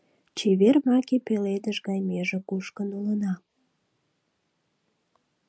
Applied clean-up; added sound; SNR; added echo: none; none; none; none.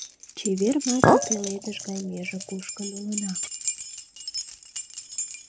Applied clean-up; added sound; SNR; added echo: none; Keys jangling + Chink, clink; -3 dB; none.